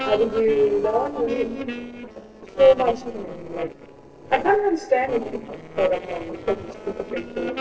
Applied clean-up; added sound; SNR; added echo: neural separator model SepFormer DNS4.